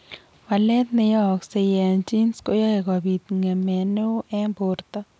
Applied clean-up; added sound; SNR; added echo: none; none; none; none.